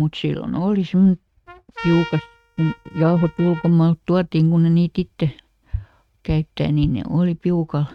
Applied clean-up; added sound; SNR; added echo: neural mask model RNNoise.